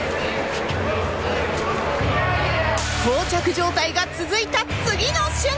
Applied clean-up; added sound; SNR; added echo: none; none; none; none.